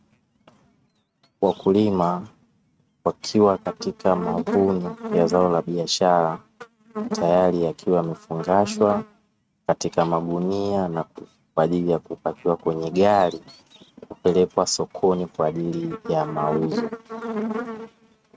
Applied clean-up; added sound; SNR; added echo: neural mask model RNNoise.